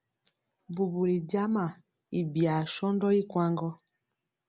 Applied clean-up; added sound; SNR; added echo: none; none; none; none.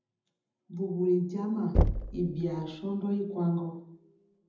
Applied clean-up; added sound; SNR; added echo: none; Knock / Wood; 0 dB; reverberation time 0.8 s.